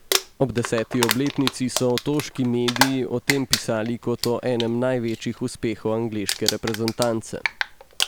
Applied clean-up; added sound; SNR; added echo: none; Crumpling, crinkling; 5 dB; none.